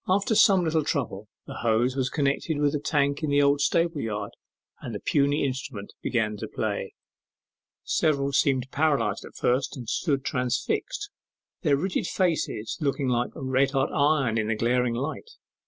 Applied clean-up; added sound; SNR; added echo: none; none; none; none.